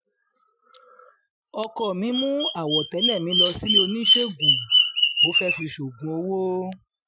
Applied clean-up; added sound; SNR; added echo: classical method Wiener filter.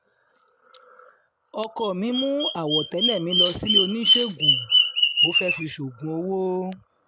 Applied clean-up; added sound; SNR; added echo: none; Cutlery, silverware + Bird vocalization, bird call, bird song; -4 dB; none.